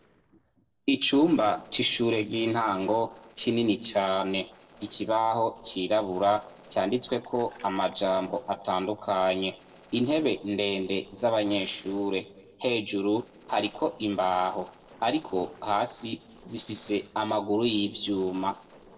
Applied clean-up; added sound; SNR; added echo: neural separator model SepFormer DNS4.